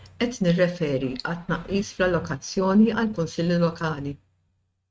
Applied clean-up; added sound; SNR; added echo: neural mask model RNNoise.